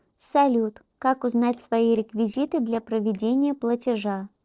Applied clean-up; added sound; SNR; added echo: neural separator model SepFormer DNS4.